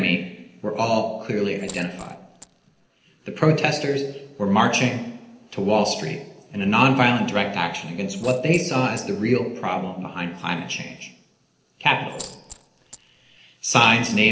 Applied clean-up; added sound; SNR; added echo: neural separator model SepFormer DNS4.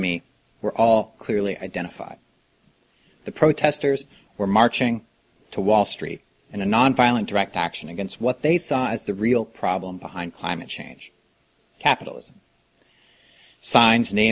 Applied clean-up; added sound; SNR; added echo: none; none; none; none.